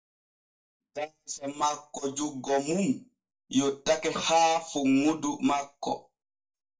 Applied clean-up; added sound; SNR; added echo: neural mask model DeepFilterNet 3.